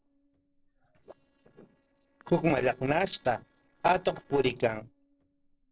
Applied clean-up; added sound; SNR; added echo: neural separator model SepFormer DNS4.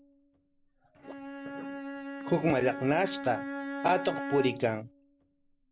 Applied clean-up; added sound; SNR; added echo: none; Bowed string instrument; 7 dB; none.